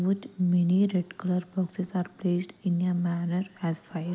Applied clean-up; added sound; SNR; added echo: none; none; none; none.